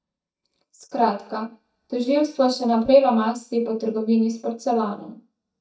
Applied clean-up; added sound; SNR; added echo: neural mask model DeepFilterNet 3.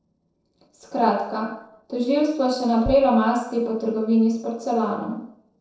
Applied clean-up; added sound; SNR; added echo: neural separator model SepFormer DNS4.